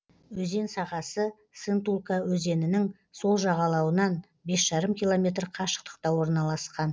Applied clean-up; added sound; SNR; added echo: none; none; none; none.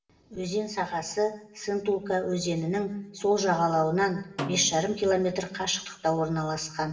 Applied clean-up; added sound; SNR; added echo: none; Snare drum; 13 dB; reverberation time 0.8 s.